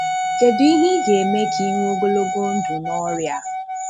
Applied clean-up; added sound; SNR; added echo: none; Wind instrument, woodwind instrument; 3 dB; none.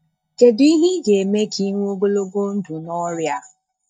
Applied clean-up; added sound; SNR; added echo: neural mask model DeepFilterNet 3.